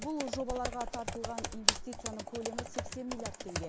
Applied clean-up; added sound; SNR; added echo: none; Computer keyboard; -3 dB; none.